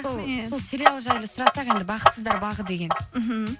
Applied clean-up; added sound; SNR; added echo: none; Clock; -4 dB; none.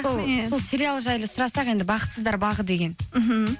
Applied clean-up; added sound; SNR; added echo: none; none; none; none.